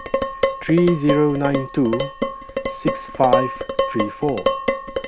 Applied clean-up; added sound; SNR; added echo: none; Dishes, pots, and pans; 2 dB; none.